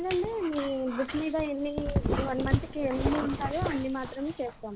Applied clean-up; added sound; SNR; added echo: none; Dog; 2 dB; none.